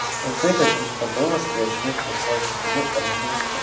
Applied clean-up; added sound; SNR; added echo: none; Buzz; -1 dB; reverberation time 0.7 s.